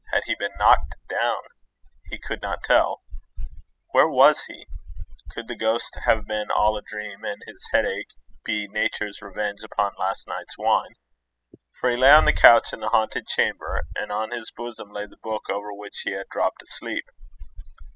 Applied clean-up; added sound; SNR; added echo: classical method spectral subtraction.